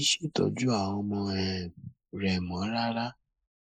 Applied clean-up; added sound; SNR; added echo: neural mask model Resemble Enhance denoiser.